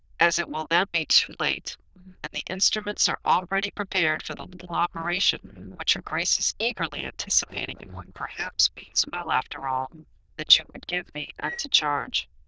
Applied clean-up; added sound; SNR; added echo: neural diffusion model UNIVERSE++.